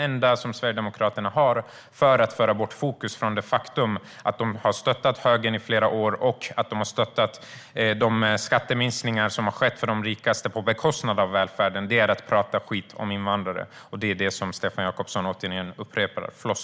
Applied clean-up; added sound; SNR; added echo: none; none; none; none.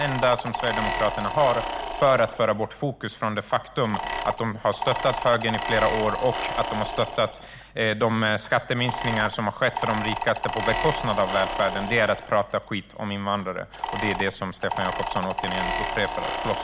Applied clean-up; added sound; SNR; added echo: none; Mechanisms; 5 dB; none.